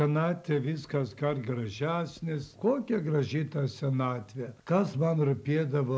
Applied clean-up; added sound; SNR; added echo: none; none; none; none.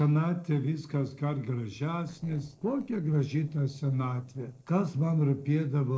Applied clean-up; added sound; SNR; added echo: neural separator model SepFormer DNS4.